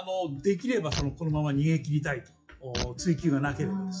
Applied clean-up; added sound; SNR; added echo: classical method WPE with log-MMSE.